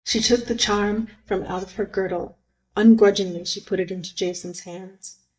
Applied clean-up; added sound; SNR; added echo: neural mask model DeepFilterNet 3.